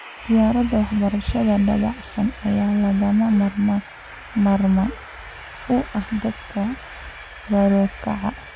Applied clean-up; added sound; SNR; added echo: none; Train; 18 dB; none.